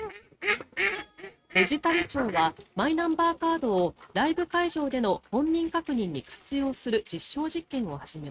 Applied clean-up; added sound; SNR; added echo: neural mask model RNNoise.